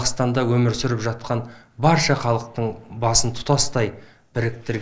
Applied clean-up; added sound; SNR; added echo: neural mask model Resemble Enhance denoiser.